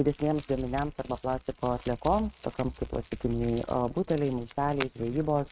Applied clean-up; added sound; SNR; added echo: neural mask model RNNoise.